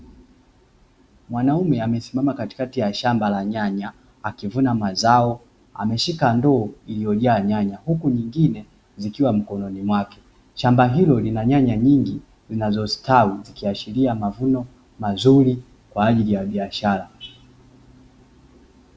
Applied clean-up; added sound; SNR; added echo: none; none; none; none.